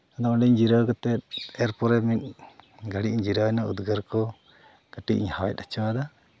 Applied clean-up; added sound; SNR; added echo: none; none; none; none.